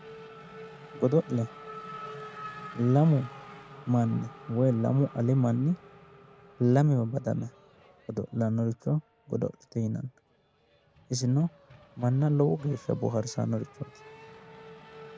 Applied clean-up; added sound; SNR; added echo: none; Race car, auto racing / Accelerating, revving, vroom; 19 dB; none.